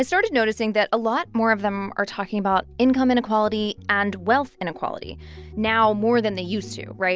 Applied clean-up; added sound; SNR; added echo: none; none; none; none.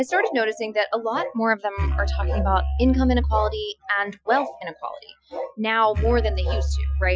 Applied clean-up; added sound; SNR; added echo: classical method Wiener filter.